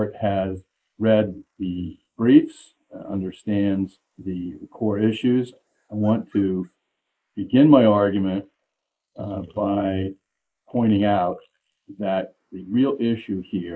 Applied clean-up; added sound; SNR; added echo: neural mask model Resemble Enhance denoiser.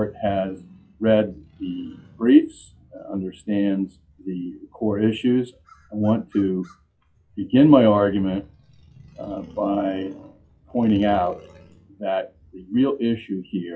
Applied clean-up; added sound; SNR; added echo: classical method log-MMSE.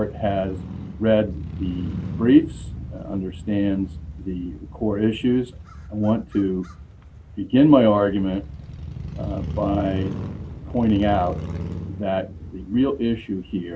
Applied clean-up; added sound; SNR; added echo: none; Motorcycle / Crow; 10 dB; none.